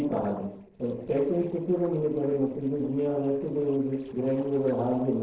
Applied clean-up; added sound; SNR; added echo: neural separator model SepFormer DNS4.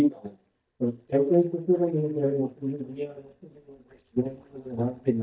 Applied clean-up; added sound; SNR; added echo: neural mask model DeepFilterNet 3.